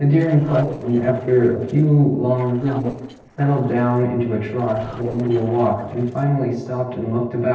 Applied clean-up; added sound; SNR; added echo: neural separator model SepFormer DNS4.